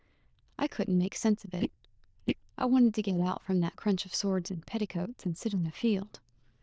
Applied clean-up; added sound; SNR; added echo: neural diffusion model UNIVERSE++.